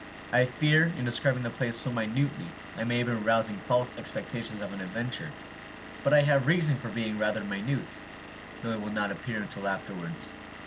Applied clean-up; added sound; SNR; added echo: none; Engine / Vehicle; 14 dB; none.